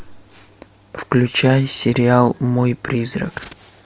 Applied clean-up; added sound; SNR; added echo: none; none; none; none.